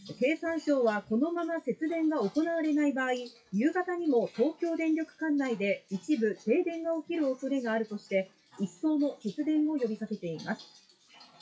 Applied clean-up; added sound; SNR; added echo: classical method WPE with log-MMSE.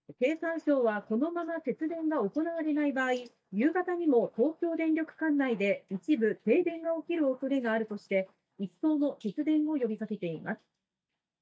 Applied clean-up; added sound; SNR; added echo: neural mask model DeepFilterNet 3.